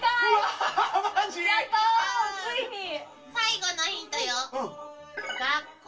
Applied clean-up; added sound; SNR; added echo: none; none; none; reverberation time 0.2 s.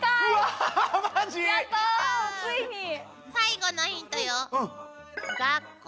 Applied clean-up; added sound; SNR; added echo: none; none; none; none.